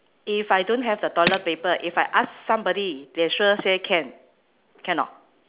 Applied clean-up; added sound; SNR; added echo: none; Tools; 7 dB; none.